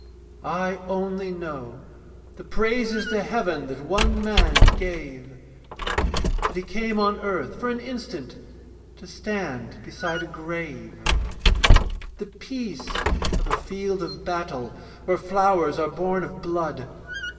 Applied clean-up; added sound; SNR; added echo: none; Squeak; -2 dB; reverberation time 2.0 s.